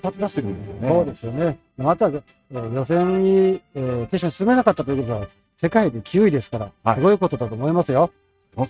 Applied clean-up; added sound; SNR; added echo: neural mask model RNNoise.